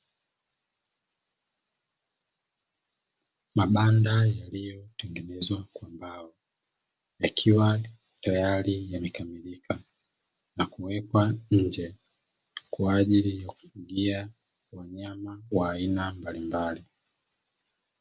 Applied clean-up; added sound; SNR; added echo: none; none; none; none.